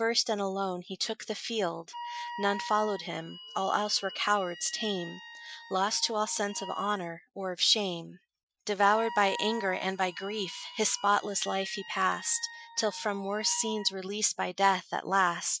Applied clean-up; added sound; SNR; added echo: classical method Wiener filter.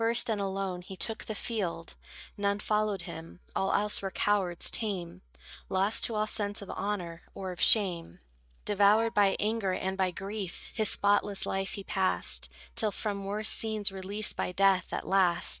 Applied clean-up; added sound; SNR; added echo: neural mask model DeepFilterNet 3.